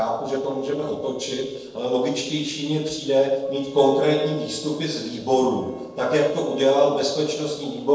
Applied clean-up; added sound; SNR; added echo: neural separator model SepFormer DNS4.